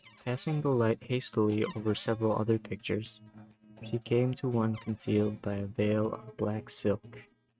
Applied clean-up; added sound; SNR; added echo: neural mask model RNNoise.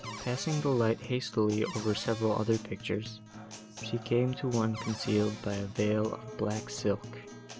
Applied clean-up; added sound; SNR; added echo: none; Acoustic guitar + Cupboard open or close / Door; 12 dB; none.